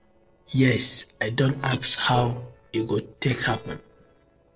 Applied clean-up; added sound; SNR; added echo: neural separator model SepFormer DNS4.